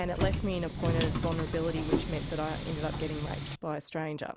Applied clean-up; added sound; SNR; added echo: none; Subway, metro, underground; -1 dB; none.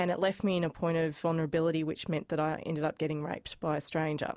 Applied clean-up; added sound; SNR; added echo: none; none; none; none.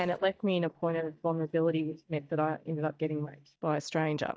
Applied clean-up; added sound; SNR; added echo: neural mask model DeepFilterNet 3.